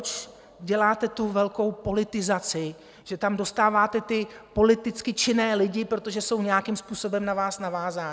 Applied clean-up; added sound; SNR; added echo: none; none; none; none.